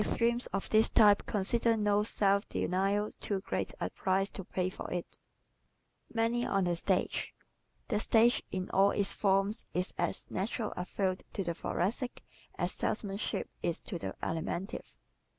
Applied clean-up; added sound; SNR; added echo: none; none; none; none.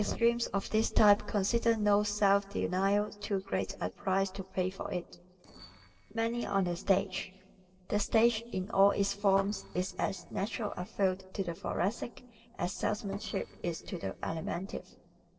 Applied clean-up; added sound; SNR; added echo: neural separator model SepFormer DNS4.